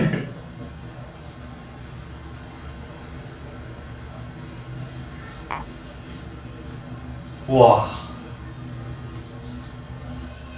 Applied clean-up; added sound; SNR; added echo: none; Tap; 7 dB; reverberation time 0.4 s.